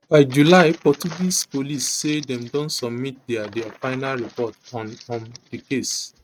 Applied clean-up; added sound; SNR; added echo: neural mask model RNNoise.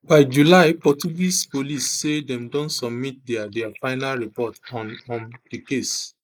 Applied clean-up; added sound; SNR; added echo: neural mask model Resemble Enhance denoiser.